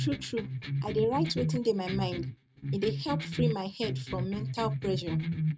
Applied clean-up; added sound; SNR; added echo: neural mask model RNNoise.